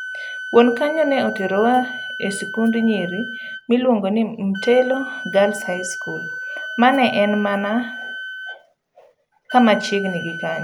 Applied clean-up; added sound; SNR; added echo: none; Wind instrument, woodwind instrument; 11 dB; none.